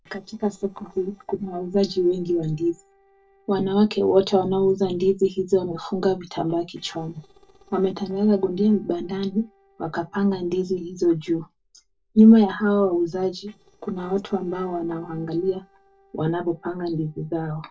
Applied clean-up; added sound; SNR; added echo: neural separator model SepFormer DNS4.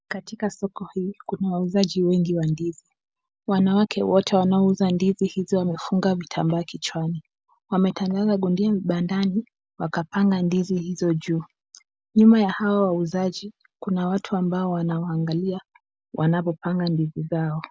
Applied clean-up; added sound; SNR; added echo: none; none; none; none.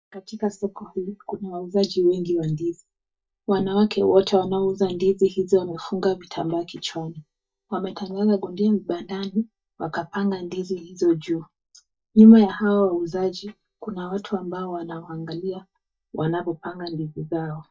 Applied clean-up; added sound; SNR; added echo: neural mask model DeepFilterNet 3.